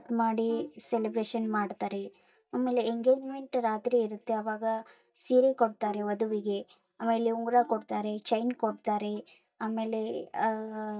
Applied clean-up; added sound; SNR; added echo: neural mask model DeepFilterNet 3.